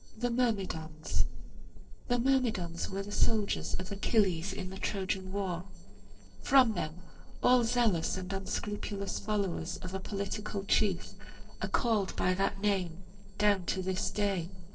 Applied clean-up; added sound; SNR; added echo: neural separator model SepFormer DNS4.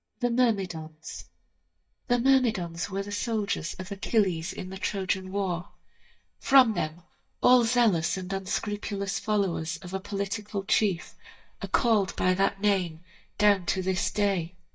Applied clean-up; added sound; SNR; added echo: neural mask model DeepFilterNet 3.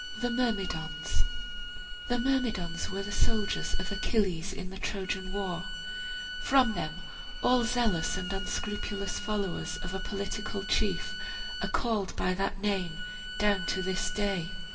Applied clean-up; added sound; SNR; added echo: none; Bowed string instrument; 12 dB; reverberation time 2.7 s.